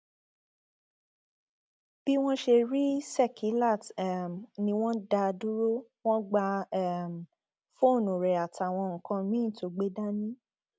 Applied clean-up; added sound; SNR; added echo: none; none; none; none.